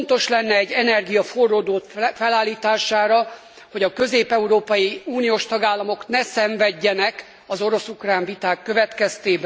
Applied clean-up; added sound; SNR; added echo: none; none; none; none.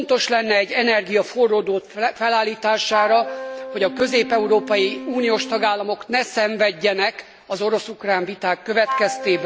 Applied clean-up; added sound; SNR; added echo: none; Wind instrument, woodwind instrument; 13 dB; none.